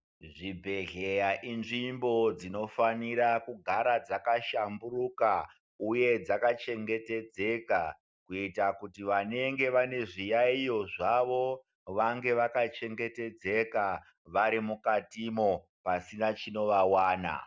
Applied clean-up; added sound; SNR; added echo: none; none; none; none.